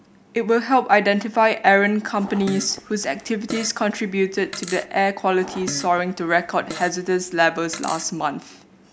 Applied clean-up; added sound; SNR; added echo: none; Fart; 15 dB; none.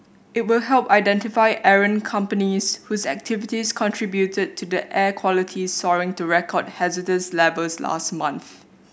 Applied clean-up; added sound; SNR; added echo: none; none; none; none.